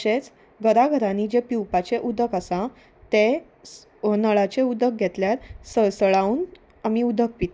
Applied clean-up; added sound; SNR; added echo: none; none; none; none.